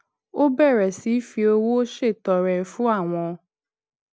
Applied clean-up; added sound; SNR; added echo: none; none; none; none.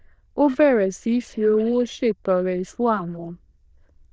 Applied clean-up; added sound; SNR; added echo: neural diffusion model UNIVERSE++.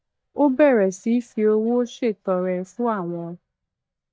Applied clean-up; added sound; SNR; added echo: neural mask model DeepFilterNet 3.